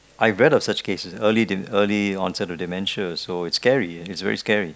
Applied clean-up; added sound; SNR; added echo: none; none; none; none.